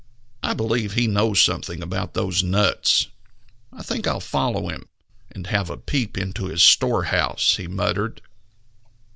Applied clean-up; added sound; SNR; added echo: none; none; none; none.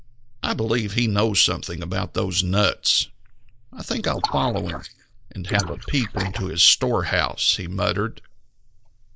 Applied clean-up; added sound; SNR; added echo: neural mask model Resemble Enhance denoiser.